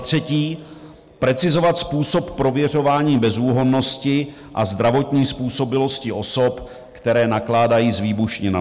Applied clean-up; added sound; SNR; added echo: none; none; none; none.